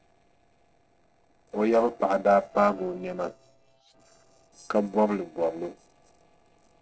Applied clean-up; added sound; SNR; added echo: neural separator model SepFormer DNS4.